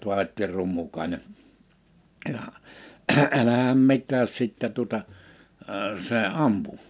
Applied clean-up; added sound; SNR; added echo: none; none; none; none.